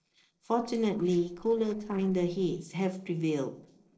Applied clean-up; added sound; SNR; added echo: neural separator model SepFormer DNS4.